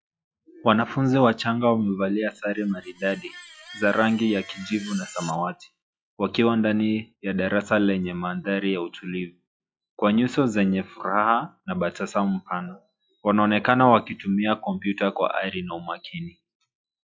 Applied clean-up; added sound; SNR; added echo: classical method log-MMSE.